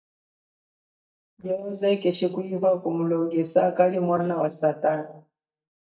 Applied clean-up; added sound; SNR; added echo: neural mask model DeepFilterNet 3.